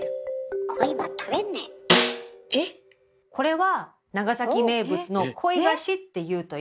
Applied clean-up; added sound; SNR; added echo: none; Snare drum; -2 dB; none.